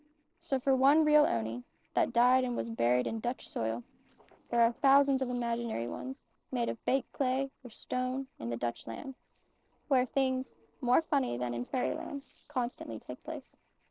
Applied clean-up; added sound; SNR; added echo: neural separator model SepFormer DNS4.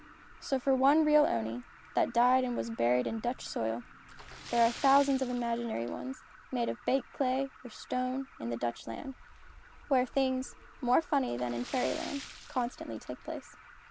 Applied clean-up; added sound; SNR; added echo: none; Splash, splatter + Alarm; 18 dB; none.